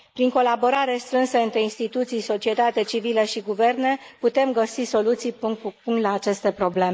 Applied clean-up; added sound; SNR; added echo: neural mask model Resemble Enhance denoiser.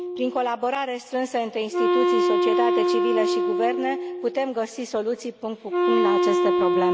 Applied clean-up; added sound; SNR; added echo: none; Wind instrument, woodwind instrument; -4 dB; none.